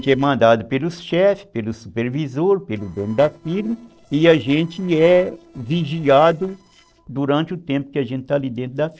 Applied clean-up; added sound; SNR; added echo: neural separator model SepFormer DNS4.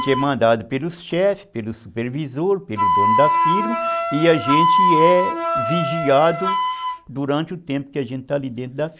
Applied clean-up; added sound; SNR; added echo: none; Wind instrument, woodwind instrument; 1 dB; none.